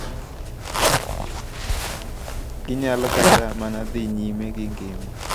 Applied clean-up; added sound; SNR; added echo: none; Zipper (clothing); -5 dB; none.